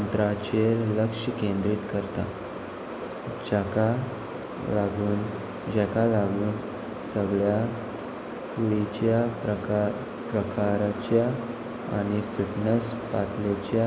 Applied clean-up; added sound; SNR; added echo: none; none; none; none.